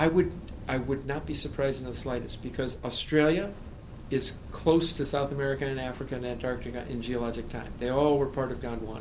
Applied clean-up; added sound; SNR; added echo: none; Fire; 15 dB; none.